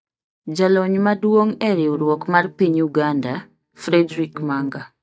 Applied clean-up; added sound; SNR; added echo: neural mask model DeepFilterNet 3.